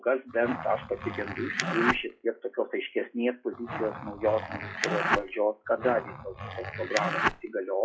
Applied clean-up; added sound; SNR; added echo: classical method log-MMSE.